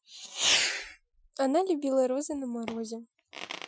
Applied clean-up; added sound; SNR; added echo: classical method Wiener filter.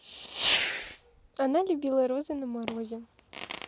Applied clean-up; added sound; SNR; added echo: none; Fireworks; 3 dB; none.